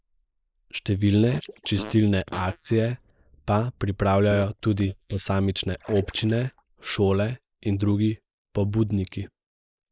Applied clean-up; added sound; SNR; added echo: neural mask model Resemble Enhance denoiser.